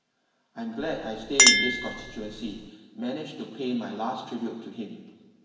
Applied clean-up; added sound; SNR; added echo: none; Chink, clink; -4 dB; reverberation time 1.2 s.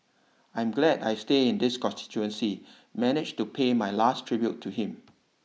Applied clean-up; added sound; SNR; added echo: none; none; none; none.